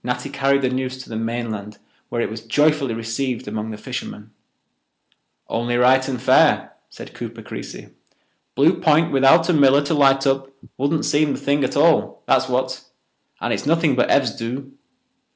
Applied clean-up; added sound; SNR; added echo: none; none; none; none.